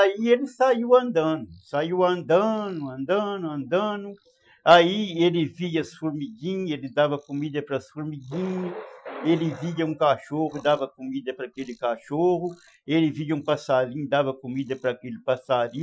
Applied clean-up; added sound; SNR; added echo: classical method Wiener filter.